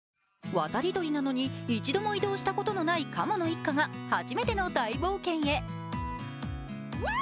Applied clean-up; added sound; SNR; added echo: none; none; none; none.